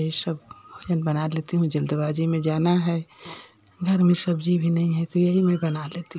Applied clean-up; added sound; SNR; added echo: none; none; none; none.